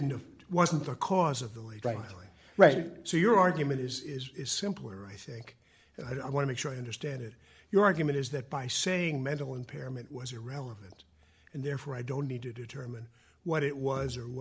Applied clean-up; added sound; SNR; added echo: none; none; none; none.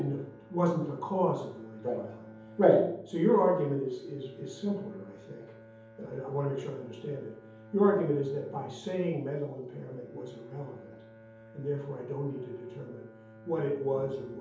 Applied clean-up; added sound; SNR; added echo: none; Bowed string instrument; 20 dB; reverberation time 0.7 s.